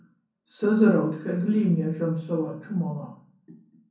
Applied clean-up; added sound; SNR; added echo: none; none; none; reverberation time 0.5 s.